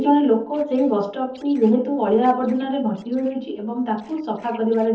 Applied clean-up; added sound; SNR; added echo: neural separator model SepFormer DNS4.